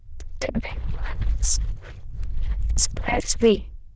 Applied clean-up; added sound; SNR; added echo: neural diffusion model UNIVERSE++.